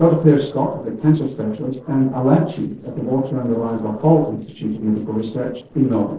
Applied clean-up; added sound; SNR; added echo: neural separator model SepFormer DNS4.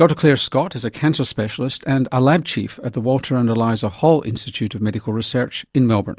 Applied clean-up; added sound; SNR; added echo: none; none; none; none.